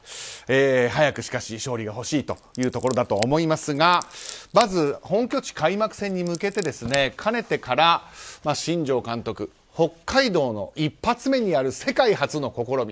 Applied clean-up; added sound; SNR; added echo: none; Scissors; 16 dB; none.